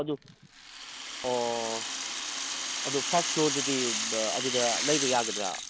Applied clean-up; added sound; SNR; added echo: none; Rattle (instrument); 1 dB; none.